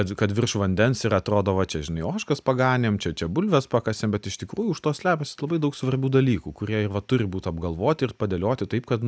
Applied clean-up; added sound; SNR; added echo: none; none; none; none.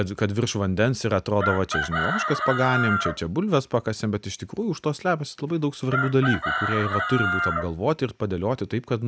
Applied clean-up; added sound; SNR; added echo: none; Chicken, rooster; 2 dB; none.